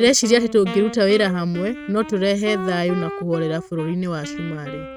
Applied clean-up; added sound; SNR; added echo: neural mask model RNNoise.